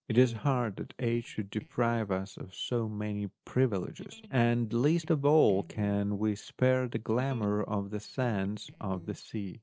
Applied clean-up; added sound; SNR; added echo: neural separator model SepFormer DNS4.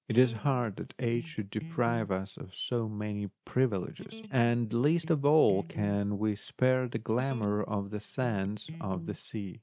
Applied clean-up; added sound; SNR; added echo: none; Electric guitar; 15 dB; none.